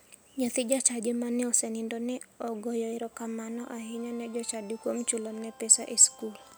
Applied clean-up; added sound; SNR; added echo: none; none; none; none.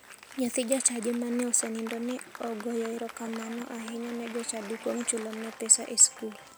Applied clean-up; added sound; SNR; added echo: none; Applause; 16 dB; none.